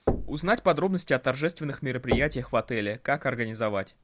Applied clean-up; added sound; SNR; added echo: none; Knock; 8 dB; none.